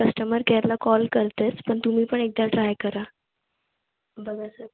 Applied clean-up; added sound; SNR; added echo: none; none; none; none.